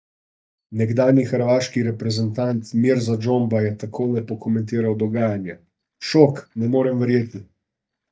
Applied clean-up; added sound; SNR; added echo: neural mask model DeepFilterNet 3.